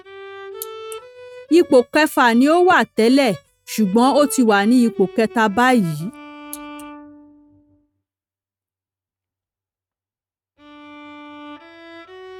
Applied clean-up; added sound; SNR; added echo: neural mask model RNNoise.